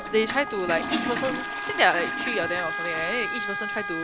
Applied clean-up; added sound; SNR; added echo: none; Wind instrument, woodwind instrument + Toilet flush; 3 dB; none.